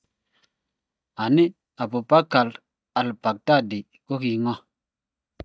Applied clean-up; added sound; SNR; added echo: neural mask model DeepFilterNet 3.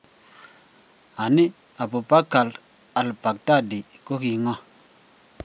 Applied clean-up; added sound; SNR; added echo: none; none; none; none.